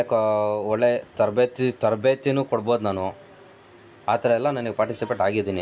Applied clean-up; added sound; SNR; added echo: none; none; none; none.